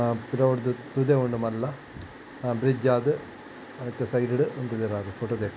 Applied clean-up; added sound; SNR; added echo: none; none; none; none.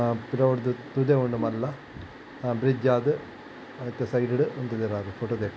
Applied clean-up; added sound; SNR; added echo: none; Brass instrument; 14 dB; none.